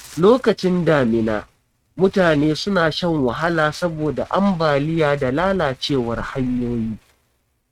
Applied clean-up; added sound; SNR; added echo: neural mask model RNNoise.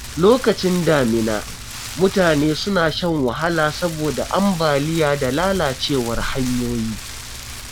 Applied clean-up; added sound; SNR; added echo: none; Rain; 12 dB; none.